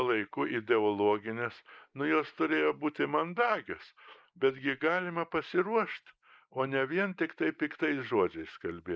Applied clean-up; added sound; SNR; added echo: neural mask model Resemble Enhance denoiser.